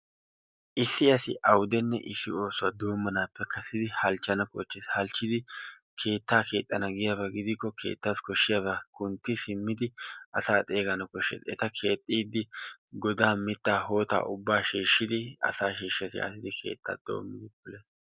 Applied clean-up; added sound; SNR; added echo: none; none; none; none.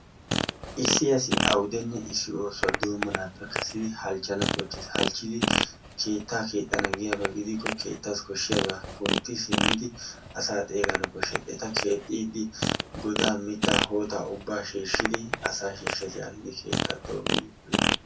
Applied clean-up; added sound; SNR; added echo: none; Fart; -1 dB; reverberation time 0.3 s.